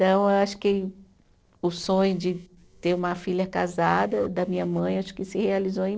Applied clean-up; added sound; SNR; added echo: neural separator model SepFormer DNS4.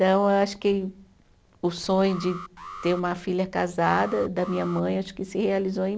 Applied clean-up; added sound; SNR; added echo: none; Alarm; 16 dB; none.